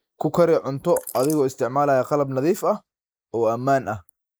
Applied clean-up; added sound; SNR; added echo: neural mask model Resemble Enhance denoiser.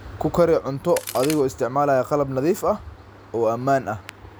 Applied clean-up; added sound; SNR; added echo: none; Crack; 11 dB; none.